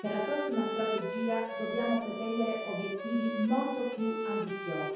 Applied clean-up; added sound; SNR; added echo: none; Bowed string instrument; 4 dB; reverberation time 0.9 s.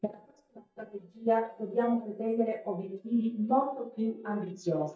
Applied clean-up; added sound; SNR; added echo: neural mask model DeepFilterNet 3.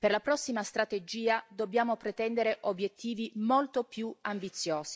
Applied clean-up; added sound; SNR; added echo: none; none; none; none.